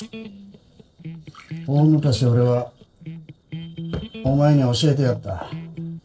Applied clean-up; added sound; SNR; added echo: neural separator model SepFormer DNS4.